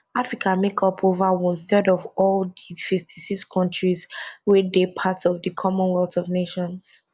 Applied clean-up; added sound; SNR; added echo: none; none; none; none.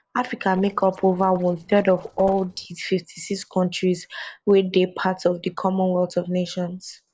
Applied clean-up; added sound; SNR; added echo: neural separator model SepFormer DNS4.